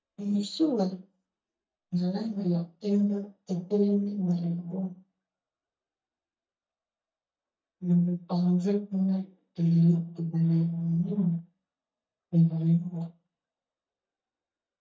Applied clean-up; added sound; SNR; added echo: neural mask model DeepFilterNet 3.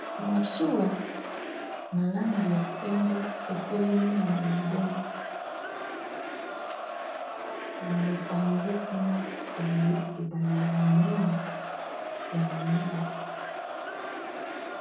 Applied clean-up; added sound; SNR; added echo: none; Crowd; 7 dB; reverberation time 0.6 s.